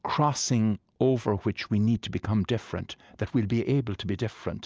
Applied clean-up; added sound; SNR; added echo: none; none; none; none.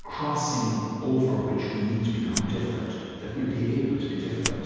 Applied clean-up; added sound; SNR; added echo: none; Fire; 13 dB; reverberation time 2.1 s.